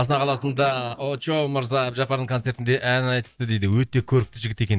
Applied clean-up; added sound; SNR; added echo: neural mask model DeepFilterNet 3.